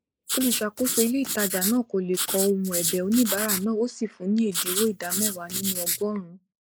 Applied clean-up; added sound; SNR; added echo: neural mask model Resemble Enhance denoiser.